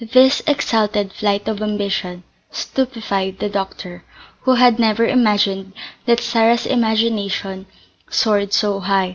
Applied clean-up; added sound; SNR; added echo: none; none; none; none.